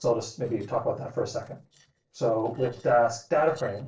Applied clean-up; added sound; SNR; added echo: neural separator model SepFormer DNS4.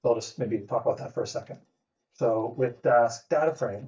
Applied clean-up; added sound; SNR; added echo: neural mask model DeepFilterNet 3.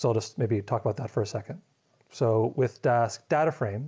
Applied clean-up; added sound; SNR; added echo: none; none; none; none.